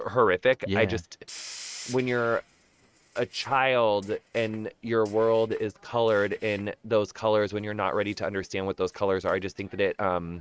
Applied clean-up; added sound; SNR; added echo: neural mask model RNNoise.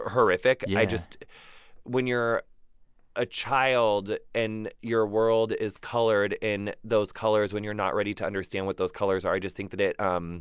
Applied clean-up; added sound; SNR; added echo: none; none; none; none.